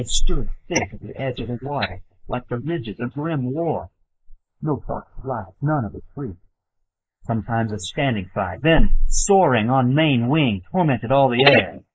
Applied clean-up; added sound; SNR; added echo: neural mask model Resemble Enhance denoiser.